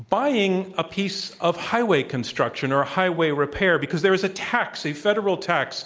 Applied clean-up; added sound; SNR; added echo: none; none; none; none.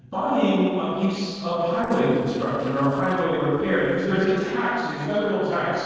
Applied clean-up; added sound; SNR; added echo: neural separator model SepFormer DNS4.